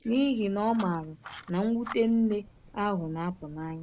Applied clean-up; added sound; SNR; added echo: neural mask model Resemble Enhance denoiser.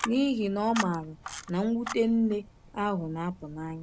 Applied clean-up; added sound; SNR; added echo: none; Camera; 12 dB; none.